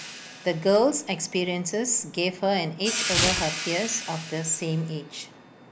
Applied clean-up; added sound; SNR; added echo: none; Tearing + Hi-hat; 6 dB; none.